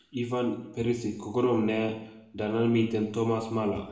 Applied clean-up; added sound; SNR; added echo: none; none; none; reverberation time 0.8 s.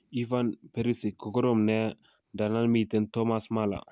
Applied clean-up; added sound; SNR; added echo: none; none; none; none.